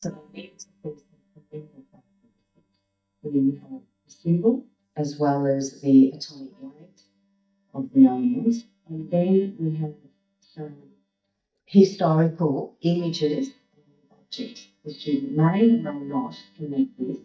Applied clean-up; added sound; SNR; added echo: neural mask model DeepFilterNet 3.